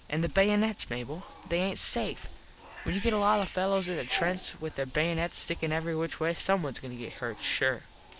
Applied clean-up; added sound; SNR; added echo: none; Bathtub (filling or washing) / Cat; 17 dB; none.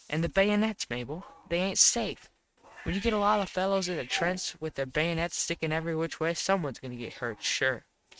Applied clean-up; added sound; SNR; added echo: neural mask model RNNoise.